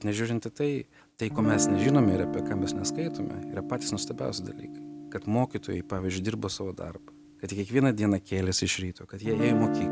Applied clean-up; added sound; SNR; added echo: none; Guitar; 5 dB; none.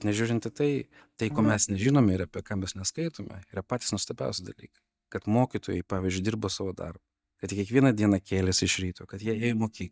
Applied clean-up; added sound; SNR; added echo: neural mask model DeepFilterNet 3.